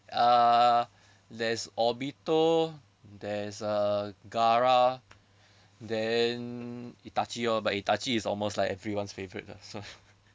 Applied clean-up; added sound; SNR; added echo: none; none; none; none.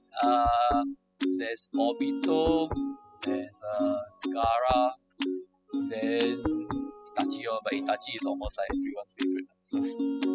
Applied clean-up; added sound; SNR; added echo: classical method spectral subtraction.